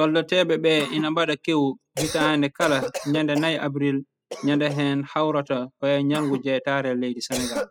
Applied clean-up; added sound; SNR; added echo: classical method spectral subtraction.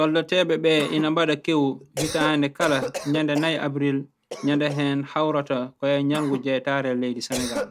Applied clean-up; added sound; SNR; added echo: none; Cough; 12 dB; none.